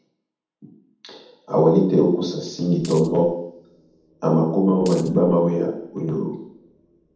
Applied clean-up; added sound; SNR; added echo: none; Coin (dropping); 19 dB; reverberation time 0.8 s.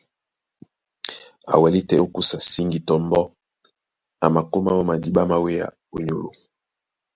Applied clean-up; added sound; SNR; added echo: none; none; none; none.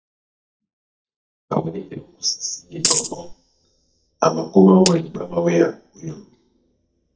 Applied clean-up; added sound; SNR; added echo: neural mask model DeepFilterNet 3.